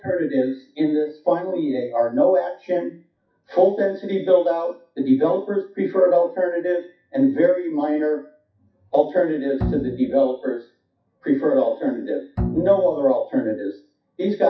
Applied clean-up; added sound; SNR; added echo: classical method WPE with log-MMSE.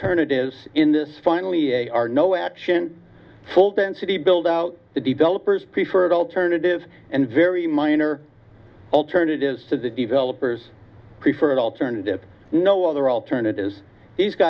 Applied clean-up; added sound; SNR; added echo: none; none; none; none.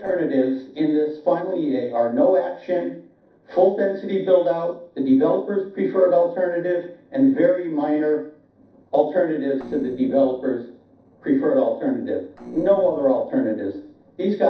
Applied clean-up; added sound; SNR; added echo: neural separator model SepFormer DNS4.